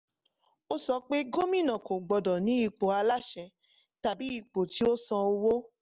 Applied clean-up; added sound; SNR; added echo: none; none; none; none.